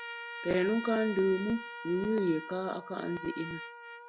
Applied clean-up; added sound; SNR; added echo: none; Trumpet; 11 dB; none.